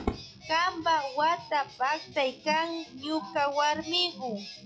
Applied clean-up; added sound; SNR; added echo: classical method log-MMSE.